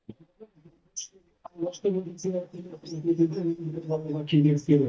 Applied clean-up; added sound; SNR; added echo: neural mask model DeepFilterNet 3.